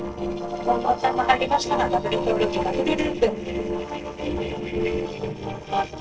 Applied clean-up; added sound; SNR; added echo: neural separator model SepFormer DNS4.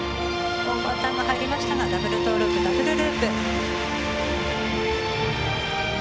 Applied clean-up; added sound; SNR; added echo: none; none; none; none.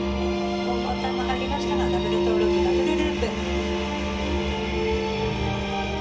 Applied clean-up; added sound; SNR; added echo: none; Wind instrument, woodwind instrument; 6 dB; reverberation time 0.4 s.